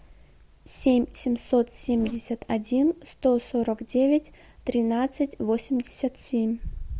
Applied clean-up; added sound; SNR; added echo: none; Zipper (clothing); 19 dB; none.